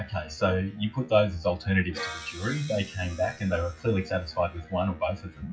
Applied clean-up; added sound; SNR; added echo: classical method WPE with log-MMSE.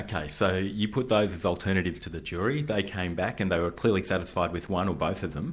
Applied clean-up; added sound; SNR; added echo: none; none; none; none.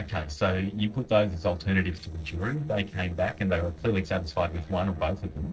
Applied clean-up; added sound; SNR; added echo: neural separator model SepFormer DNS4.